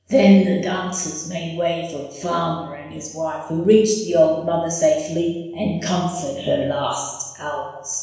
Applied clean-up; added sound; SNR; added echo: none; none; none; reverberation time 1.1 s.